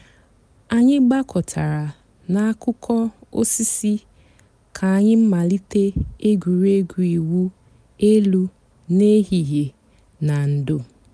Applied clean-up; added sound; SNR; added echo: none; none; none; none.